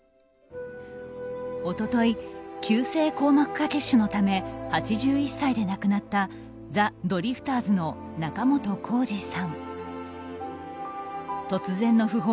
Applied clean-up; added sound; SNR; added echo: none; none; none; none.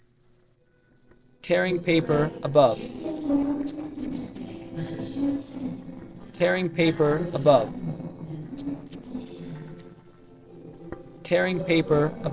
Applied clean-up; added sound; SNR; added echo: neural separator model SepFormer DNS4.